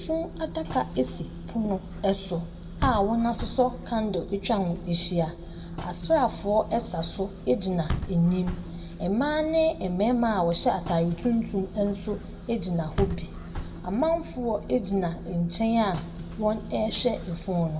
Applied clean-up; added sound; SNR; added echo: none; Bus / Engine; 9 dB; reverberation time 1.6 s.